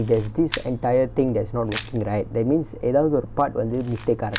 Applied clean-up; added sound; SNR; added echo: none; Camera; 17 dB; none.